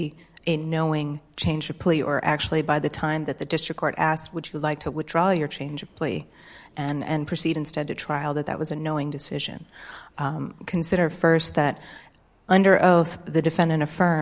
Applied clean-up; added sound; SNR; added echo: none; none; none; none.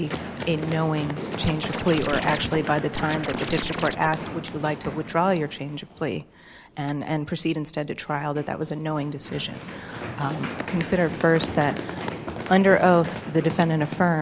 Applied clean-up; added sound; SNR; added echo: none; Scratching (performance technique) + Run; 9 dB; none.